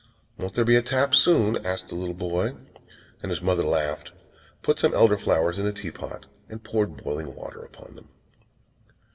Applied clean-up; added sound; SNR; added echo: none; none; none; reverberation time 0.8 s.